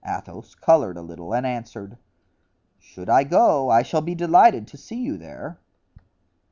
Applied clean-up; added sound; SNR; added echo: none; none; none; none.